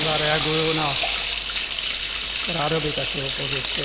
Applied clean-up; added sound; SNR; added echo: none; Sink (filling or washing) / Water tap, faucet; -2 dB; none.